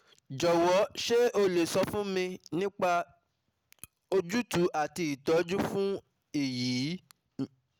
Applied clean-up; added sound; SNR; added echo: none; none; none; none.